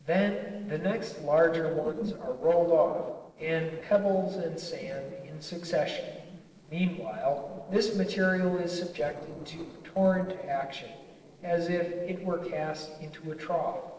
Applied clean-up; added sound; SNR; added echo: neural separator model SepFormer DNS4.